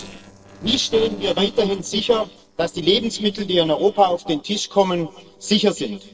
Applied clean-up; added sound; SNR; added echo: neural separator model SepFormer DNS4.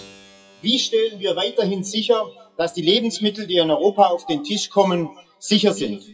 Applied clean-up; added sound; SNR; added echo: classical method WPE with log-MMSE.